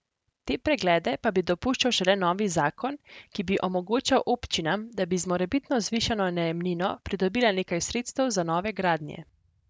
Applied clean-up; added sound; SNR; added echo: none; none; none; none.